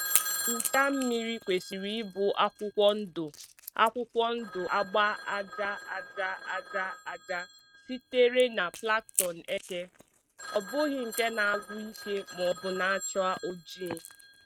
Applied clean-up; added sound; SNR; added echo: neural mask model RNNoise.